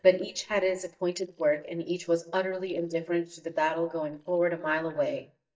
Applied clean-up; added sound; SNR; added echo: neural mask model DeepFilterNet 3.